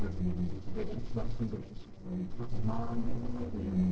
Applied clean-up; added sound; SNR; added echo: neural separator model SepFormer DNS4.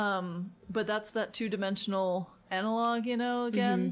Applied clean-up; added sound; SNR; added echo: none; none; none; none.